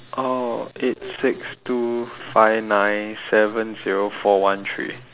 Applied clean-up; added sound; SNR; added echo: none; none; none; none.